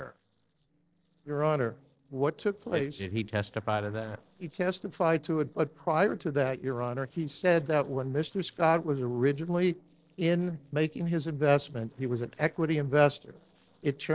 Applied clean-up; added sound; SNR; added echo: neural separator model SepFormer DNS4.